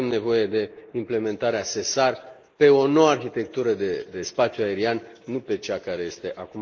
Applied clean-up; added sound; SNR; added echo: neural mask model Resemble Enhance denoiser.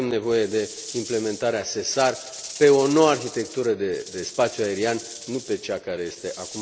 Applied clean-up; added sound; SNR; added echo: none; Rattle / Rattle (instrument); 15 dB; none.